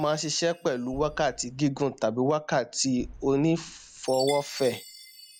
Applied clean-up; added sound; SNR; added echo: none; Boom + Chime; 17 dB; none.